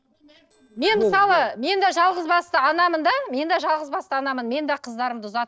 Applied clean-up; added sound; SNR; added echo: neural separator model SepFormer DNS4.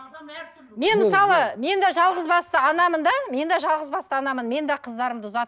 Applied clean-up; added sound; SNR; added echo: none; none; none; none.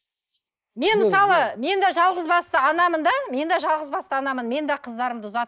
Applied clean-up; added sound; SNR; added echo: neural mask model Resemble Enhance denoiser.